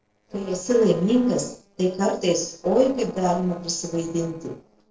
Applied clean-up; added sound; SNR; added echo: neural separator model SepFormer DNS4.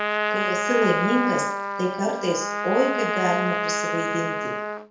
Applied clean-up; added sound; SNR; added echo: none; Trumpet; 0 dB; reverberation time 0.5 s.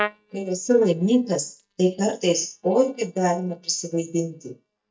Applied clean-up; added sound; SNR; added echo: neural mask model DeepFilterNet 3.